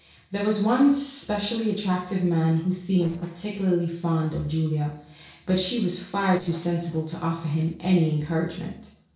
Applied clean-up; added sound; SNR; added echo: neural separator model SepFormer DNS4.